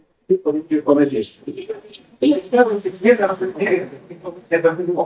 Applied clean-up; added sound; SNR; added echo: neural mask model DeepFilterNet 3.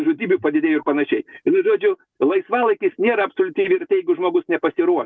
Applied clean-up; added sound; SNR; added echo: none; none; none; none.